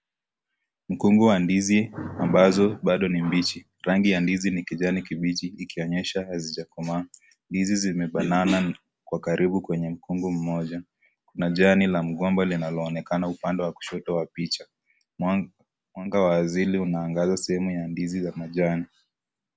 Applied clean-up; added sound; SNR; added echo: none; none; none; none.